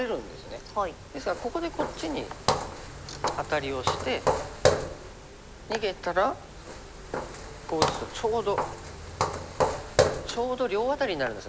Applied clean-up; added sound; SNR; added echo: none; Walk, footsteps; -1 dB; none.